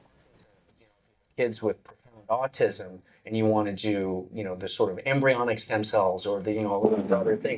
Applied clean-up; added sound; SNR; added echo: neural mask model DeepFilterNet 3.